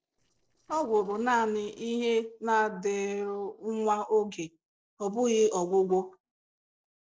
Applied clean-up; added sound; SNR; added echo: neural separator model SepFormer DNS4.